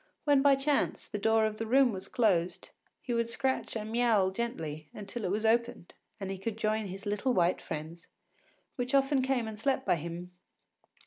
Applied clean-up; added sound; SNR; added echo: none; none; none; none.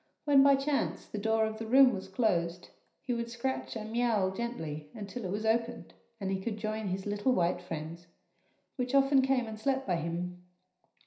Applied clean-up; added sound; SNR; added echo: none; none; none; reverberation time 0.5 s.